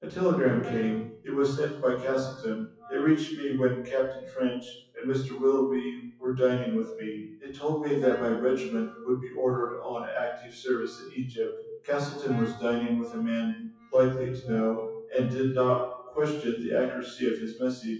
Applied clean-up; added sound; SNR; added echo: classical method WPE with log-MMSE.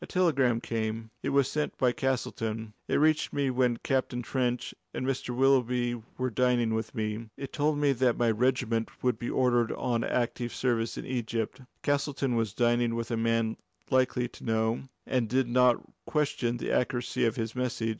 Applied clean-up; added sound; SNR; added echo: none; none; none; none.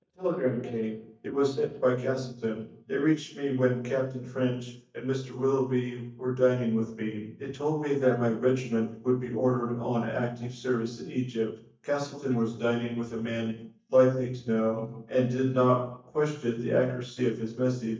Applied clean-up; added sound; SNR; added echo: neural mask model DeepFilterNet 3.